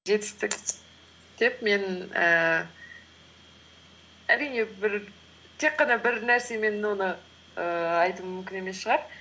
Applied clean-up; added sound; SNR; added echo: none; none; none; none.